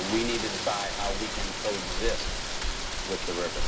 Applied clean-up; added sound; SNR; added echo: none; Rain; -2 dB; reverberation time 0.2 s.